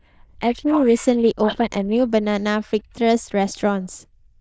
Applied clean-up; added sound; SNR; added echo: neural diffusion model UNIVERSE++.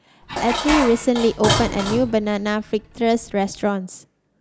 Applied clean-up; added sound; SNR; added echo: none; Dishes, pots, and pans; 5 dB; none.